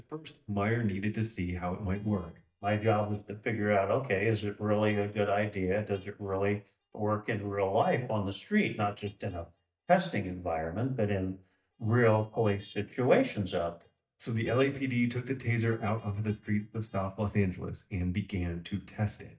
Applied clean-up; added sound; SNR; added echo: neural mask model DeepFilterNet 3.